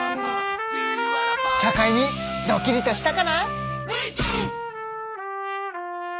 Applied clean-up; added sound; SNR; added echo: none; Trumpet; 1 dB; none.